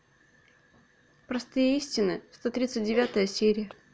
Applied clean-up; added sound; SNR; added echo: none; none; none; none.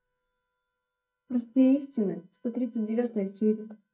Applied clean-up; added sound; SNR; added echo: neural mask model DeepFilterNet 3.